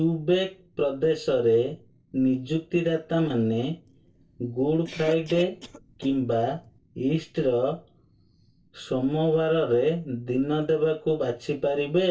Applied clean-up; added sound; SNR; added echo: neural separator model SepFormer DNS4.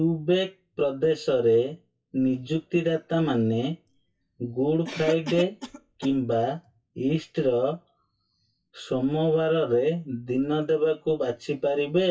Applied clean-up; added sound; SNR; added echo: classical method WPE with log-MMSE.